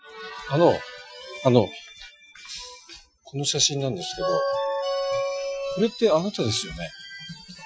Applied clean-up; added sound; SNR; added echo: classical method Wiener filter.